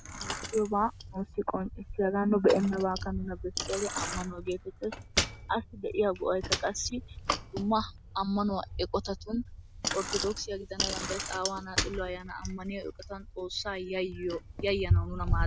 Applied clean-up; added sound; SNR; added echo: none; Bicycle; 3 dB; none.